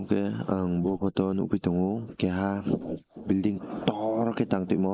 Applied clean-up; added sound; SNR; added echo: neural mask model Resemble Enhance denoiser.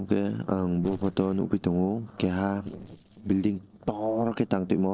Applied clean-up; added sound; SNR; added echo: neural separator model SepFormer DNS4.